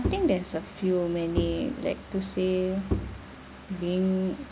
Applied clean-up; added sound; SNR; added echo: none; Bowed string instrument; 7 dB; none.